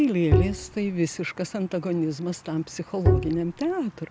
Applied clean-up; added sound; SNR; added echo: none; Bowed string instrument; -3 dB; none.